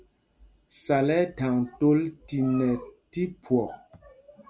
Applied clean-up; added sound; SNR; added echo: none; none; none; none.